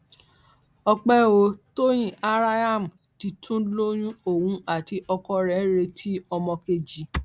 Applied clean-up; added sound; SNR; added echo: none; none; none; none.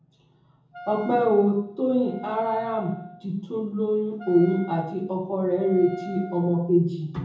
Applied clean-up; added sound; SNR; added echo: none; Wind instrument, woodwind instrument; 17 dB; reverberation time 0.7 s.